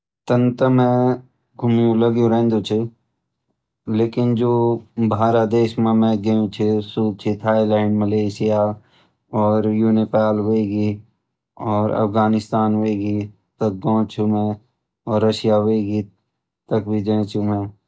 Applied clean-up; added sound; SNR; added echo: none; none; none; none.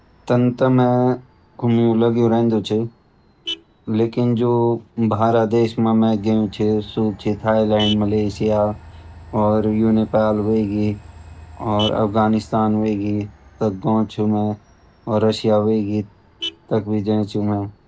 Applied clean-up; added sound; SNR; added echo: none; Vehicle horn, car horn, honking + Train; 19 dB; none.